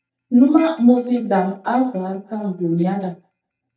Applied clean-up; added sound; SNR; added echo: neural mask model DeepFilterNet 3.